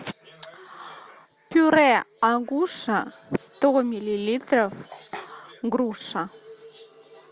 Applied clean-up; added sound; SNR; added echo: none; none; none; none.